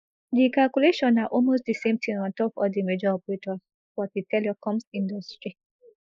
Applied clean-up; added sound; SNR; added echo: neural mask model Resemble Enhance denoiser.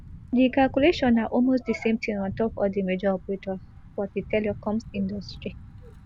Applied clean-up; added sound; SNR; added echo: none; Thunder / Bicycle; 17 dB; none.